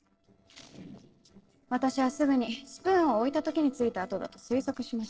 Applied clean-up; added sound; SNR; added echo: neural separator model SepFormer DNS4.